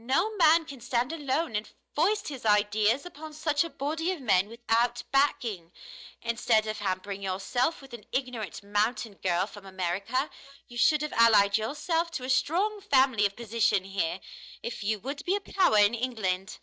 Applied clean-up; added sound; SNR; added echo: neural mask model DeepFilterNet 3.